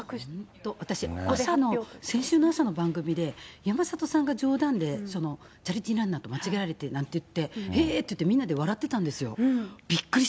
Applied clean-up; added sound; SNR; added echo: none; none; none; none.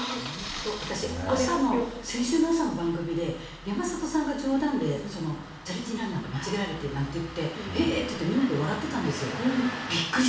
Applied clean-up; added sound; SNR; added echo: none; Engine starting; 12 dB; reverberation time 0.7 s.